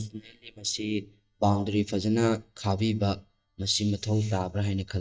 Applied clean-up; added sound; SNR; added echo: neural mask model DeepFilterNet 3.